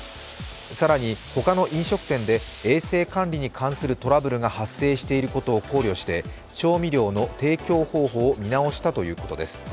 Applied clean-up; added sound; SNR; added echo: none; none; none; none.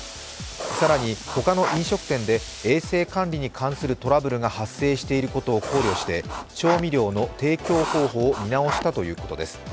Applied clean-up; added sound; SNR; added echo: none; Writing; 7 dB; none.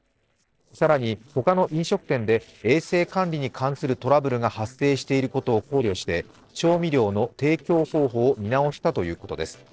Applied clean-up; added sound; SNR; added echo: neural separator model SepFormer DNS4.